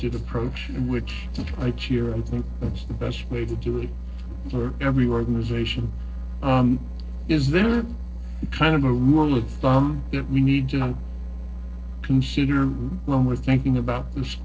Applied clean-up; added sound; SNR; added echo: neural separator model SepFormer DNS4.